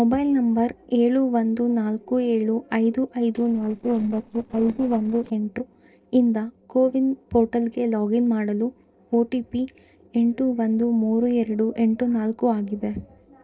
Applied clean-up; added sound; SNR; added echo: neural separator model SepFormer DNS4.